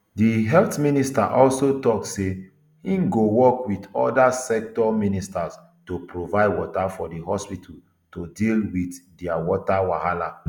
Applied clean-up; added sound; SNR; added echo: none; none; none; none.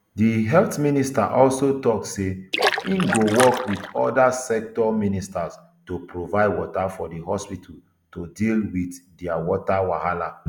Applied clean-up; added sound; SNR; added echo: none; Splash, splatter; 3 dB; none.